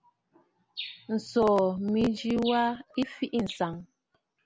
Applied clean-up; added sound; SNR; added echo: none; none; none; none.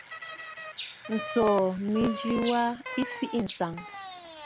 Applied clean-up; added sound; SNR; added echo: none; Bicycle; 10 dB; none.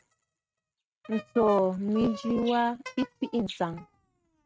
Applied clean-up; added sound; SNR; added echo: neural mask model RNNoise.